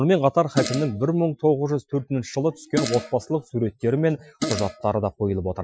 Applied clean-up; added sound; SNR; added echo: classical method Wiener filter.